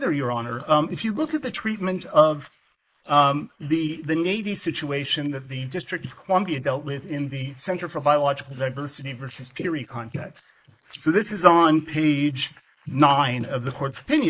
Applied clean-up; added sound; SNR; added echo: neural mask model Resemble Enhance denoiser.